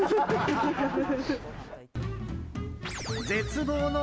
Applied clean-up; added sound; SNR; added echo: none; none; none; none.